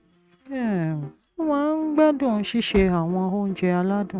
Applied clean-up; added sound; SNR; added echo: neural mask model RNNoise.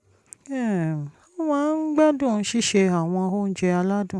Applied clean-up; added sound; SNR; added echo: none; none; none; none.